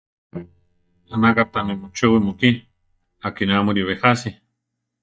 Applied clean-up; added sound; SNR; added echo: neural mask model DeepFilterNet 3.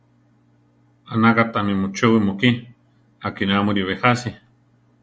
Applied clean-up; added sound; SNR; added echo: none; none; none; none.